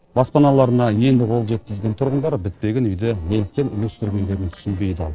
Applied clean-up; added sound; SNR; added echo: neural separator model SepFormer DNS4.